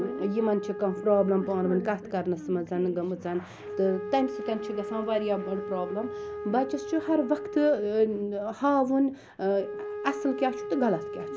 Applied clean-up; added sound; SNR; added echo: none; Wind instrument, woodwind instrument; 10 dB; none.